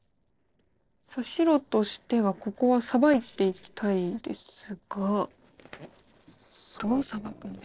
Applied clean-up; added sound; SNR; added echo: neural separator model SepFormer DNS4.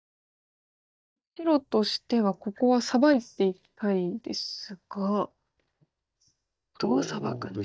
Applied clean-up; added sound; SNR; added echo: neural mask model DeepFilterNet 3.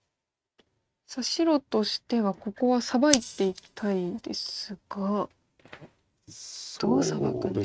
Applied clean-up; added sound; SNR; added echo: neural mask model RNNoise.